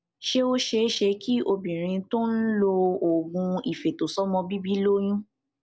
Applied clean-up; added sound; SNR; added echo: none; none; none; none.